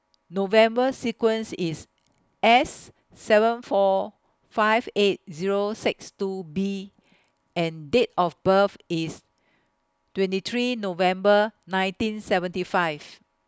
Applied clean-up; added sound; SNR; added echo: none; none; none; none.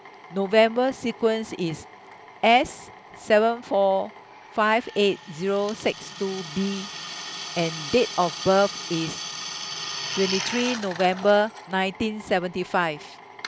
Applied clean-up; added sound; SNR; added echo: none; Drill; 12 dB; none.